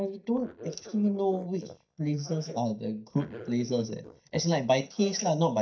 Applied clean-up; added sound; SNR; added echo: neural mask model DeepFilterNet 3.